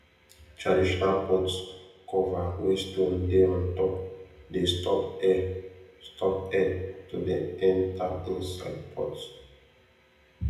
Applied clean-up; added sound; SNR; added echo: none; none; none; reverberation time 0.8 s.